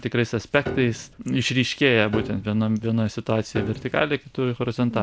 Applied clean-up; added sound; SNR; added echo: none; Piano; 13 dB; none.